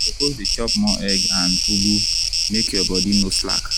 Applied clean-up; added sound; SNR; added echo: none; Insect; -3 dB; none.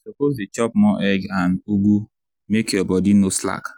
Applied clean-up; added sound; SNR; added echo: none; none; none; none.